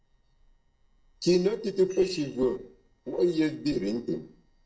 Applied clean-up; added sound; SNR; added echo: neural separator model SepFormer DNS4.